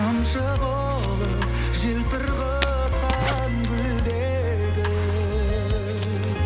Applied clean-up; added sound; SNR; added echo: none; Zipper (clothing); 14 dB; none.